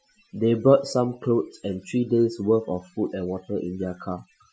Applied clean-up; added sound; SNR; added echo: classical method Wiener filter.